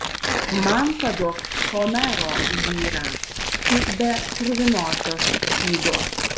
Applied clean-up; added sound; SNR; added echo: none; Tearing; 0 dB; none.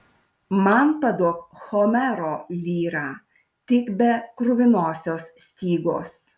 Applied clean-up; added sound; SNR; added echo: none; none; none; none.